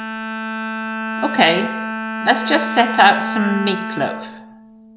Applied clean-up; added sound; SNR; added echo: none; Bowed string instrument; 5 dB; none.